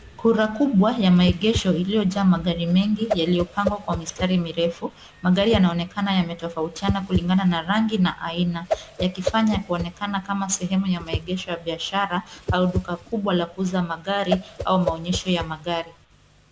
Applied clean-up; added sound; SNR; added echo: none; Whoosh, swoosh, swish; 11 dB; none.